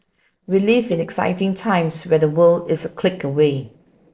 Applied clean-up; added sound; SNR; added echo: neural separator model SepFormer DNS4.